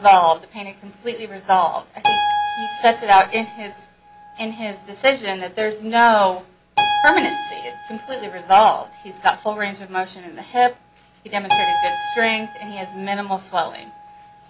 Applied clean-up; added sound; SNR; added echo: none; Keyboard (musical); 7 dB; none.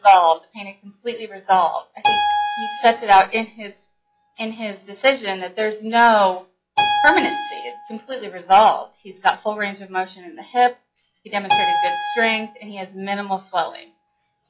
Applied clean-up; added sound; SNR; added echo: classical method log-MMSE.